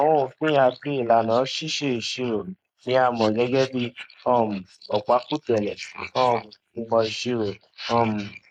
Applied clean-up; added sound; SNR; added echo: neural mask model Resemble Enhance denoiser.